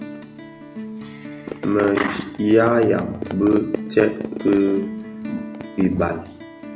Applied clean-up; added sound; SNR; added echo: none; Guitar; 12 dB; none.